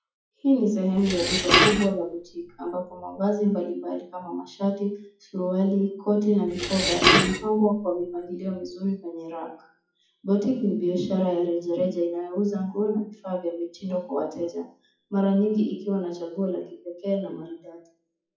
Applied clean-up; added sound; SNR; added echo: classical method WPE with log-MMSE.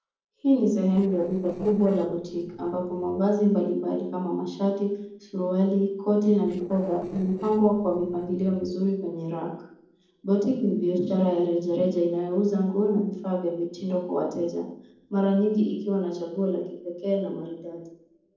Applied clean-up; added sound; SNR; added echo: neural separator model SepFormer DNS4.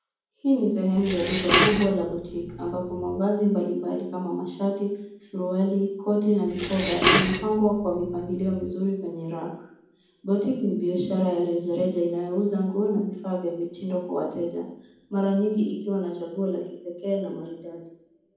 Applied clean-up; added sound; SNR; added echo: none; Dishes, pots, and pans; 0 dB; reverberation time 1.2 s.